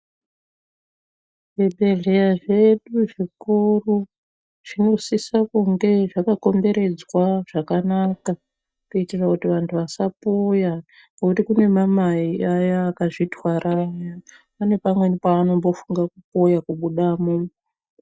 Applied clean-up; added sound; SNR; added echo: neural mask model DeepFilterNet 3.